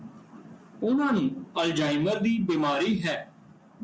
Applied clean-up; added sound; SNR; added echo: none; none; none; none.